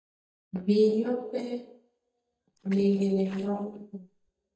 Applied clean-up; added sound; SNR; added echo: neural mask model DeepFilterNet 3.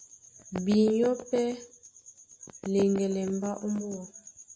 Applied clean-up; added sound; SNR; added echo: none; none; none; none.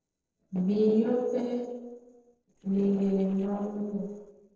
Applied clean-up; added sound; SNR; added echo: neural separator model SepFormer DNS4.